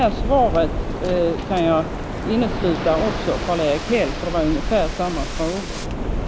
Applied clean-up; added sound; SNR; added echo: none; Waves, surf; 4 dB; none.